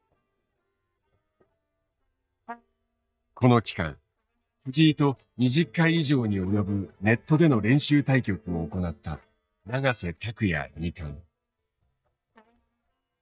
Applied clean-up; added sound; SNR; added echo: neural mask model DeepFilterNet 3.